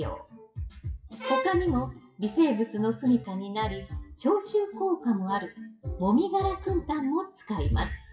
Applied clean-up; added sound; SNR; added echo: classical method WPE with log-MMSE.